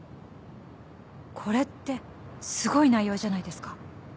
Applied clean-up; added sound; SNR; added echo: none; none; none; none.